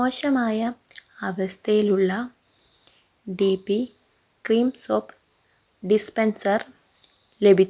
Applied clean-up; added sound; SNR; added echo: none; none; none; none.